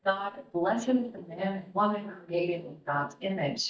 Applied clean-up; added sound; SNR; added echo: neural mask model DeepFilterNet 3.